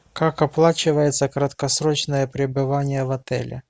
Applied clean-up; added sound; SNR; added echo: none; none; none; none.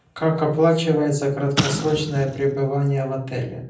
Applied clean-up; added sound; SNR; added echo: none; Explosion; 8 dB; reverberation time 0.6 s.